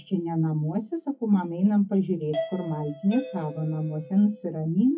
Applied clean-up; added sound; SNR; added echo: classical method WPE with log-MMSE.